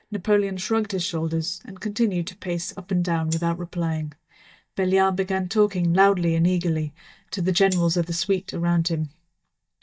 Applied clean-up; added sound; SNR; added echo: neural mask model DeepFilterNet 3.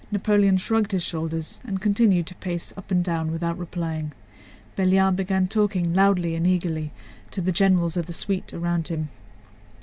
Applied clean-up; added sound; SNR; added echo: none; none; none; none.